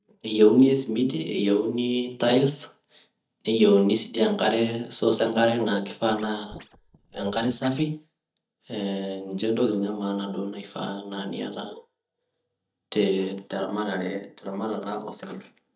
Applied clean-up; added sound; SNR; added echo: neural mask model DeepFilterNet 3.